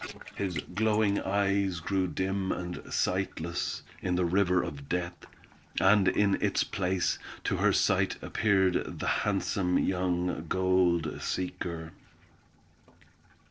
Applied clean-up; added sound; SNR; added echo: neural separator model SepFormer DNS4.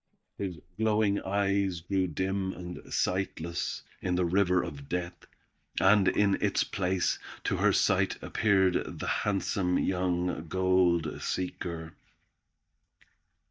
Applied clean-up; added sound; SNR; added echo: neural mask model DeepFilterNet 3.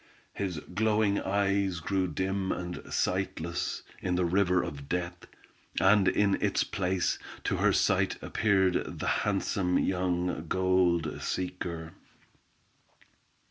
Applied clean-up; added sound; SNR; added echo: none; none; none; none.